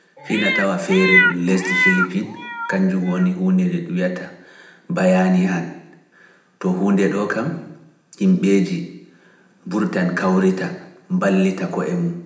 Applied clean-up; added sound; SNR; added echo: none; Meow; 1 dB; reverberation time 0.7 s.